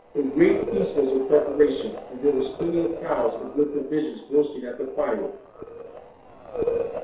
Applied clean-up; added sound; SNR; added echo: neural separator model SepFormer DNS4.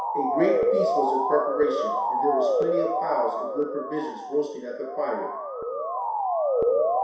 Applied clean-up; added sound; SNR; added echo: none; Motor vehicle (road) / Siren; -4 dB; reverberation time 0.7 s.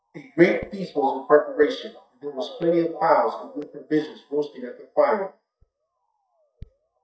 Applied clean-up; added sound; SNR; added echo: neural mask model DeepFilterNet 3.